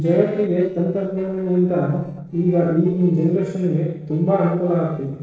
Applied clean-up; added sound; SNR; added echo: neural separator model SepFormer DNS4.